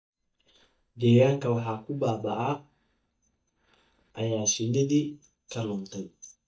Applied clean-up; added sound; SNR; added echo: neural mask model DeepFilterNet 3.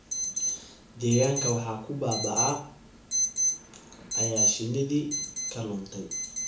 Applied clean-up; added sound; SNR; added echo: none; Alarm; 0 dB; reverberation time 0.7 s.